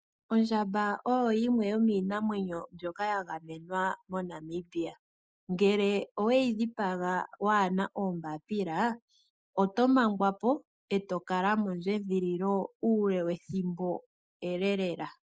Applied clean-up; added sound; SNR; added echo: neural mask model Resemble Enhance denoiser.